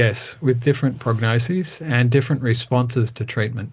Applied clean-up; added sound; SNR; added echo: none; none; none; none.